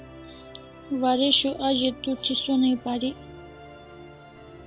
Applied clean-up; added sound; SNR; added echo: none; Musical instrument; 17 dB; none.